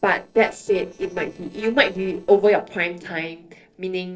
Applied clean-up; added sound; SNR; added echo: neural separator model SepFormer DNS4.